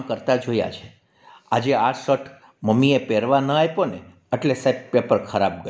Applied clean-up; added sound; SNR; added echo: none; none; none; none.